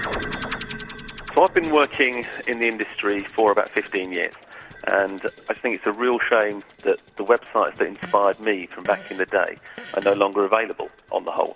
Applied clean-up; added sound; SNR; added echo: none; Fart; 19 dB; none.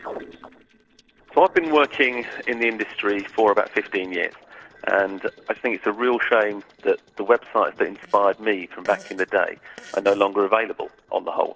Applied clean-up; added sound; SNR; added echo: neural separator model SepFormer DNS4.